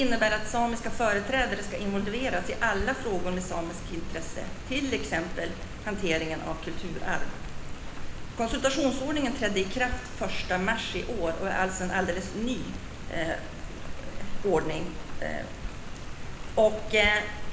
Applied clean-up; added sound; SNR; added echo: none; Rain; 3 dB; reverberation time 1.1 s.